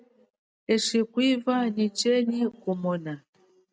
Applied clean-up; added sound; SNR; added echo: none; none; none; none.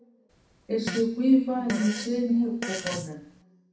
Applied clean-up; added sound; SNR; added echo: none; Fart; 11 dB; reverberation time 0.6 s.